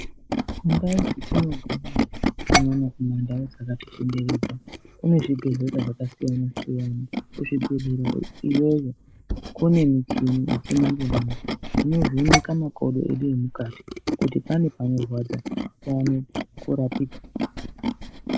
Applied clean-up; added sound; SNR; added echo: neural mask model Resemble Enhance denoiser.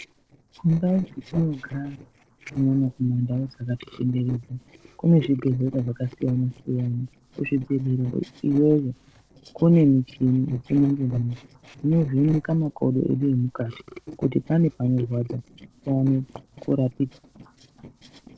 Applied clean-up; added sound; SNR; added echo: neural separator model SepFormer DNS4.